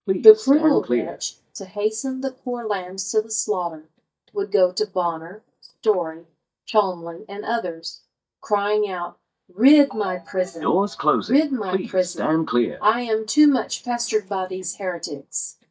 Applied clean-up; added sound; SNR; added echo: neural mask model DeepFilterNet 3.